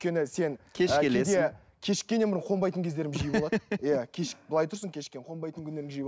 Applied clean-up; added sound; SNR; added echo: none; none; none; none.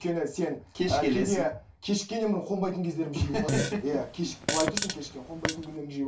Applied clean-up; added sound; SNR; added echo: none; Fart; 4 dB; reverberation time 0.3 s.